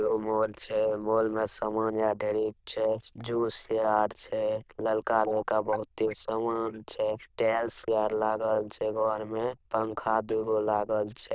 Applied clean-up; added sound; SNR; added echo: neural diffusion model UNIVERSE++.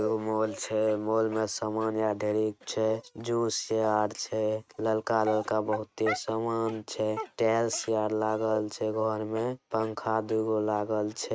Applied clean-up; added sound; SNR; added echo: neural mask model RNNoise.